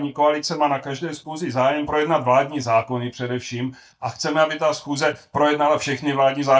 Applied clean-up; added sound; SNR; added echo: neural mask model DeepFilterNet 3.